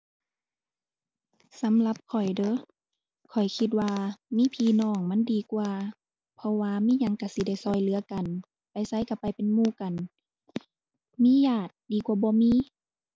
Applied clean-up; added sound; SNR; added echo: none; none; none; none.